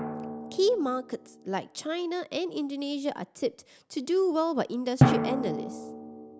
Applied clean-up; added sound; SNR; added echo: none; Drum; 2 dB; none.